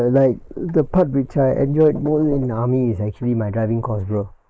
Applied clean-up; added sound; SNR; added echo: neural mask model Resemble Enhance denoiser.